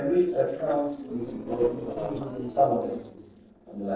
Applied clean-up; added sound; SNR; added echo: neural separator model SepFormer DNS4.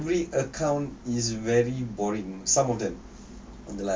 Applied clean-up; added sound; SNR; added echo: none; none; none; none.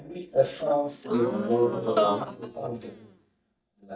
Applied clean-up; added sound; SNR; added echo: neural mask model DeepFilterNet 3.